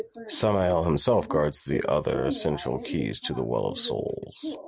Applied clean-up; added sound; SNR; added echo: none; none; none; none.